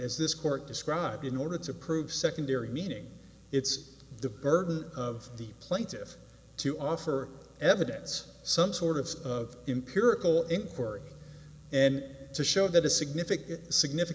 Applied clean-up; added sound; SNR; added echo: none; none; none; none.